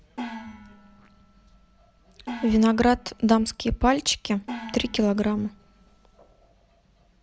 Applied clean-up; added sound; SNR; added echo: none; Gong; 15 dB; none.